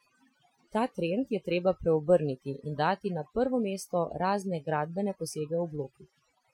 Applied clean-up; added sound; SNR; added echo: classical method Wiener filter.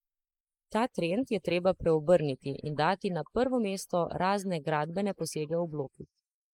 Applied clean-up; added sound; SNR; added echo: neural mask model Resemble Enhance denoiser.